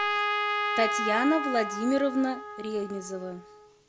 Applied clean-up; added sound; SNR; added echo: none; Trumpet; 2 dB; none.